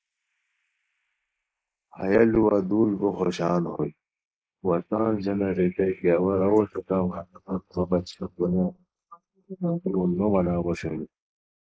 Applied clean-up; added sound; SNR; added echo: neural mask model Resemble Enhance denoiser.